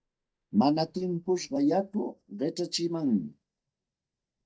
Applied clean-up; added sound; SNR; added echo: neural mask model DeepFilterNet 3.